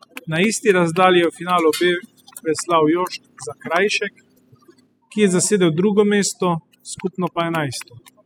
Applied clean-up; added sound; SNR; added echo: classical method spectral subtraction.